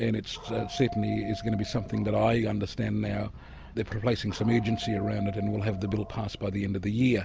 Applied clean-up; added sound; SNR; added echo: none; Dog; 14 dB; none.